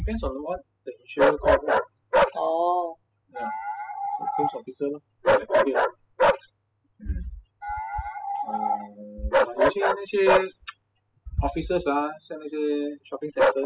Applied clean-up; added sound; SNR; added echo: classical method spectral subtraction.